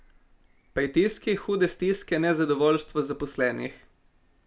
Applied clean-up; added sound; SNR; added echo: none; none; none; none.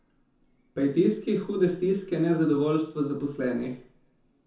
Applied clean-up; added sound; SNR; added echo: none; none; none; reverberation time 0.6 s.